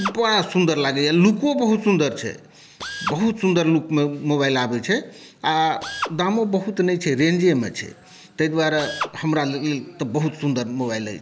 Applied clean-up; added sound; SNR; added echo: none; Drill; 16 dB; none.